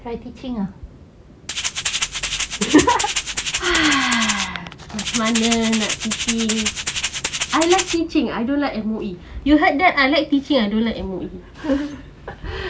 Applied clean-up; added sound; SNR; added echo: none; Rattle (instrument); 3 dB; none.